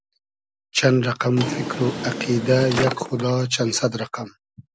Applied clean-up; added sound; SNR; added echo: none; Drawer open or close; 7 dB; none.